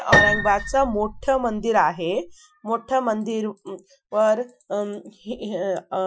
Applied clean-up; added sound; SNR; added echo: classical method Wiener filter.